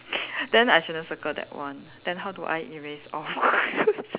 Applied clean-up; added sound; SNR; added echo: none; none; none; none.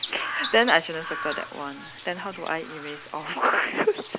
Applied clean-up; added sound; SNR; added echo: none; Chirp, tweet; 10 dB; none.